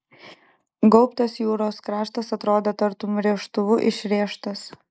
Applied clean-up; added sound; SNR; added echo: neural mask model Resemble Enhance denoiser.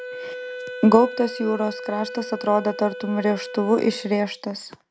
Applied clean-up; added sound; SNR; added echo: none; Wind instrument, woodwind instrument; 12 dB; none.